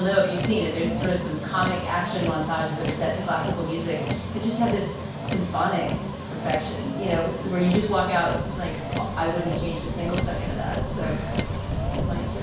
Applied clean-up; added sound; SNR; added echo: none; Motor vehicle (road); 3 dB; reverberation time 0.5 s.